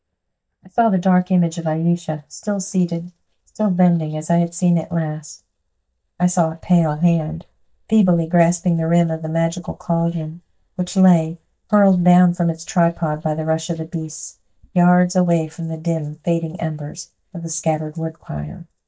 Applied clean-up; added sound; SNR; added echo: neural mask model DeepFilterNet 3.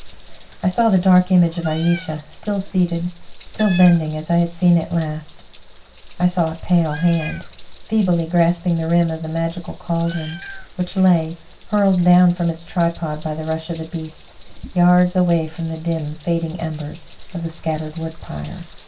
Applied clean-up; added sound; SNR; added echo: none; Meow; 20 dB; reverberation time 0.2 s.